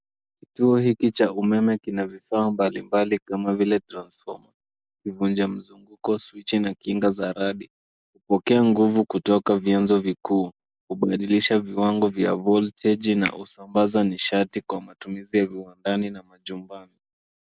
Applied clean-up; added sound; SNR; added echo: neural mask model Resemble Enhance denoiser.